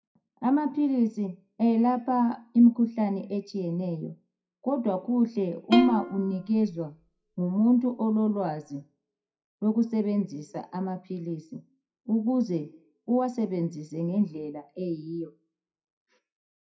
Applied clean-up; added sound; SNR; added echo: classical method WPE with log-MMSE.